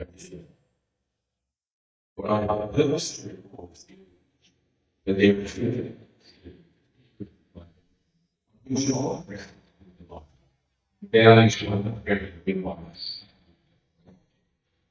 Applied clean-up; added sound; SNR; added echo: neural mask model DeepFilterNet 3.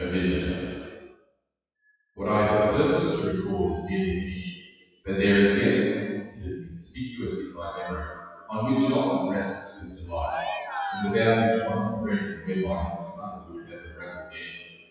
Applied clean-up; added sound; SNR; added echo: classical method WPE with log-MMSE.